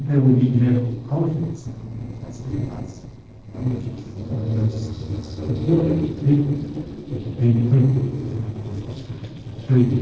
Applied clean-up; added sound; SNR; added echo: neural separator model SepFormer DNS4.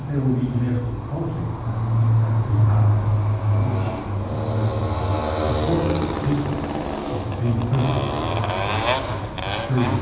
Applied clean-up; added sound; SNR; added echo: none; Motorcycle; -3 dB; reverberation time 1.2 s.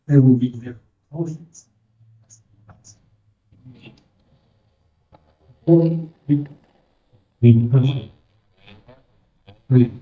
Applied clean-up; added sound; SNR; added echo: neural mask model DeepFilterNet 3.